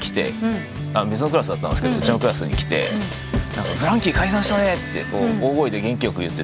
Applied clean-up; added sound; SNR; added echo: none; Drum kit; 7 dB; none.